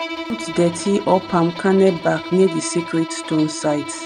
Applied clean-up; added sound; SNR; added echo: none; Bowed string instrument; 11 dB; none.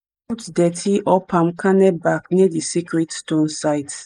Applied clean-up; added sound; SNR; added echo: neural mask model Resemble Enhance denoiser.